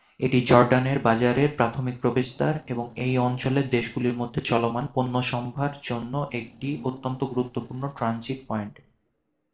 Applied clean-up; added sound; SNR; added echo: neural separator model SepFormer DNS4.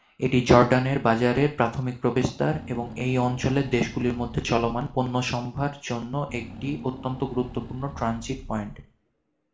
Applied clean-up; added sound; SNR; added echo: none; Engine / Car; 15 dB; reverberation time 0.4 s.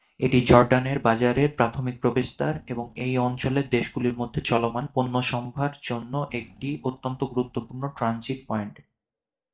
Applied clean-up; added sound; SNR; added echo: neural mask model DeepFilterNet 3.